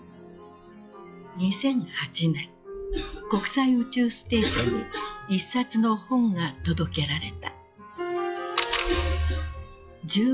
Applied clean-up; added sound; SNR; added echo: classical method log-MMSE.